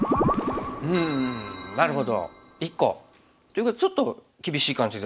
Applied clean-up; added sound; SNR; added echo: none; none; none; none.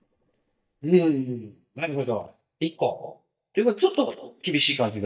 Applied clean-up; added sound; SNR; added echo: neural mask model DeepFilterNet 3.